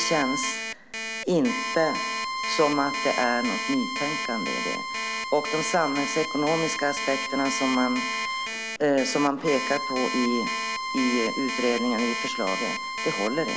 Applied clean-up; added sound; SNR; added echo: none; Bowed string instrument + Alarm; 3 dB; none.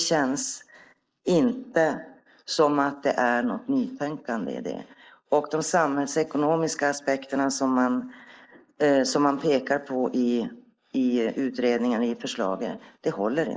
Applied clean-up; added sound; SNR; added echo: neural mask model Resemble Enhance denoiser.